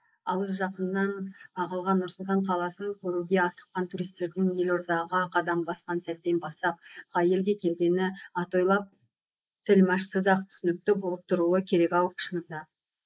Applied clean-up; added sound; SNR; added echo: neural mask model Resemble Enhance denoiser.